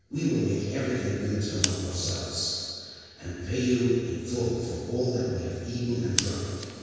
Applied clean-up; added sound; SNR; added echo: none; Scissors; 11 dB; reverberation time 2.2 s.